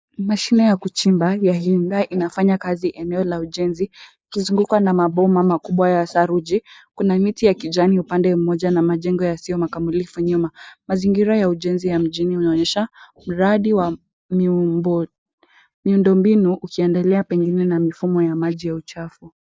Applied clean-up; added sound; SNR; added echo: neural mask model Resemble Enhance denoiser.